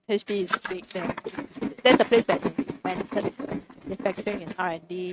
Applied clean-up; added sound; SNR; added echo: neural mask model RNNoise.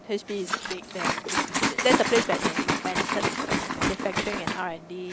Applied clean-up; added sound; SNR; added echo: none; Liquid; -2 dB; none.